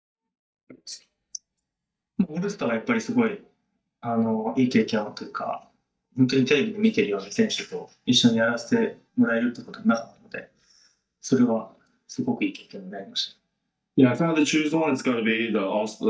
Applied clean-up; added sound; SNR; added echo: neural mask model DeepFilterNet 3.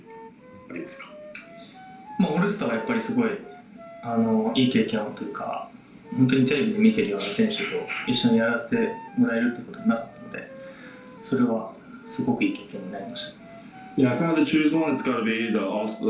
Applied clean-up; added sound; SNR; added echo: none; Wind instrument, woodwind instrument; 19 dB; reverberation time 0.3 s.